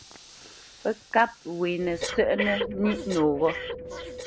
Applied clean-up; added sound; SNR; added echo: none; Breathing; 8 dB; none.